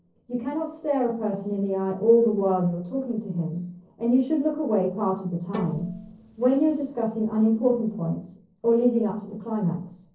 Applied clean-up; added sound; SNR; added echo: neural separator model SepFormer DNS4.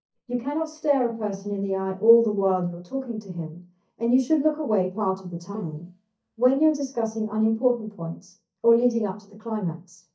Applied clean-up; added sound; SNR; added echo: neural mask model DeepFilterNet 3.